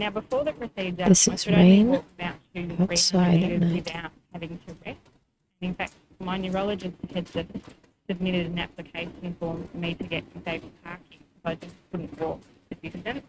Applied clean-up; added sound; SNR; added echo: neural mask model RNNoise.